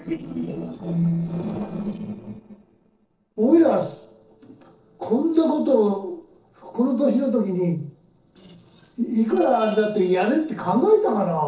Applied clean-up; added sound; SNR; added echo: neural separator model SepFormer DNS4.